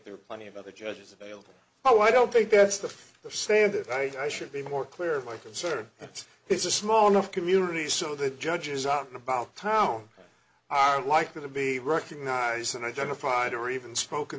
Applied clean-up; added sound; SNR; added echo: none; none; none; none.